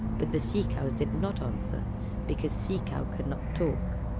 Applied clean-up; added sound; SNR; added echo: none; Insect / Frog; -2 dB; none.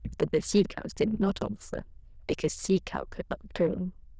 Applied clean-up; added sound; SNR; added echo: neural diffusion model UNIVERSE++.